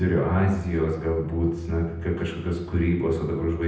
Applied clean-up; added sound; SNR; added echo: none; none; none; reverberation time 0.8 s.